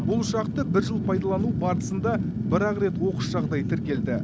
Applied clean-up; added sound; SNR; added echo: none; Fire; 0 dB; none.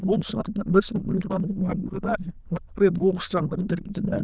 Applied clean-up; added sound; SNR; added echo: neural diffusion model UNIVERSE++.